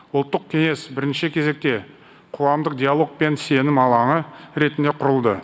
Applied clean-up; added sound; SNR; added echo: none; none; none; none.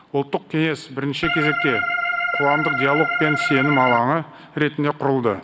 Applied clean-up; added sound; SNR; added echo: none; Organ; 0 dB; none.